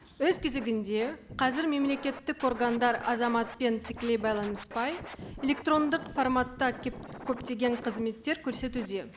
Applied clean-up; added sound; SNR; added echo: none; Scratching (performance technique); 14 dB; none.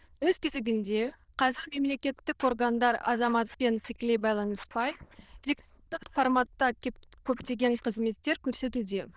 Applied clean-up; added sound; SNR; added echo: neural diffusion model UNIVERSE++.